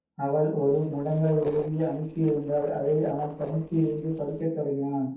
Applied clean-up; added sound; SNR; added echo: neural separator model SepFormer DNS4.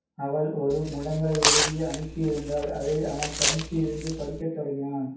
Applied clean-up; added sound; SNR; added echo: none; Tearing; 1 dB; reverberation time 0.7 s.